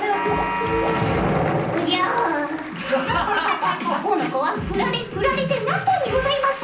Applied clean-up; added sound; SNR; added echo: none; Applause / Crowd; 17 dB; reverberation time 0.6 s.